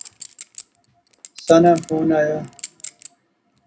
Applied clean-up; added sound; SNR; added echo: none; Chink, clink; 20 dB; reverberation time 0.2 s.